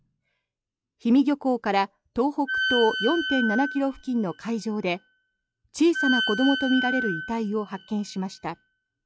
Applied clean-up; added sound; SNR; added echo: classical method log-MMSE.